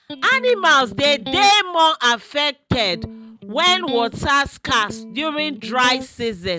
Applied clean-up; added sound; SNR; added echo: none; Electric guitar; 14 dB; none.